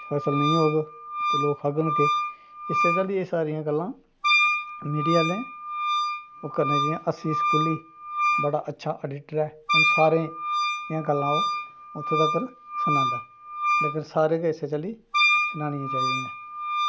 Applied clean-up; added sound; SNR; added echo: none; Wind instrument, woodwind instrument; -1 dB; none.